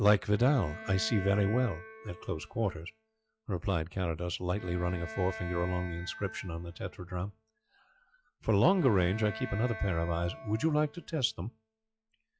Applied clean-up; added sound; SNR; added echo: classical method log-MMSE.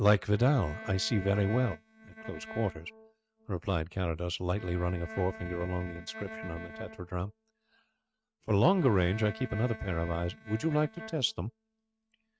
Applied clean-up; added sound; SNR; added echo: neural mask model RNNoise.